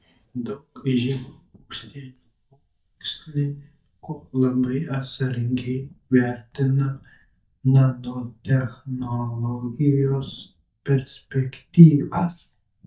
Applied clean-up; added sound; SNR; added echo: neural mask model DeepFilterNet 3.